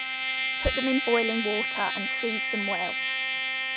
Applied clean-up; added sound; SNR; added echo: none; Trumpet; -1 dB; none.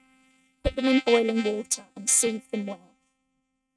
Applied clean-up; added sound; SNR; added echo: neural mask model RNNoise.